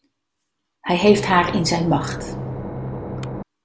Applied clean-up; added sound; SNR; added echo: none; Engine / Boat, Water vehicle; 6 dB; none.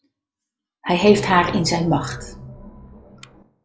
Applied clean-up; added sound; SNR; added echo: classical method log-MMSE.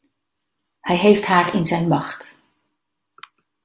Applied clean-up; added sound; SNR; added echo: none; none; none; none.